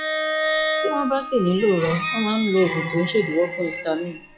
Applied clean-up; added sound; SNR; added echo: classical method log-MMSE.